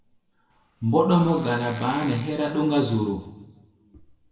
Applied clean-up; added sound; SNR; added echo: none; Fart; 16 dB; reverberation time 1.0 s.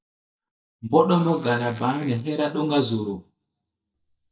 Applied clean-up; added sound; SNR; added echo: neural mask model DeepFilterNet 3.